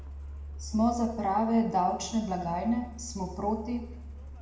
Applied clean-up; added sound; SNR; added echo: none; Truck; 13 dB; reverberation time 0.9 s.